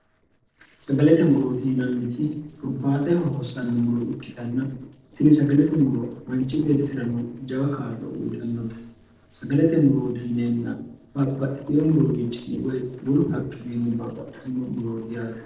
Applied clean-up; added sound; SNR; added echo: neural separator model SepFormer DNS4.